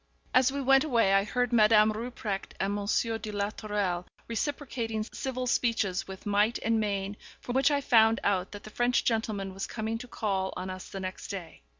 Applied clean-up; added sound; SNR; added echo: none; none; none; none.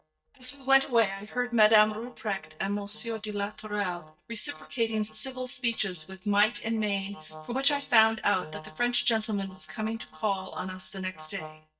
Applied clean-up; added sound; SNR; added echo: neural mask model DeepFilterNet 3.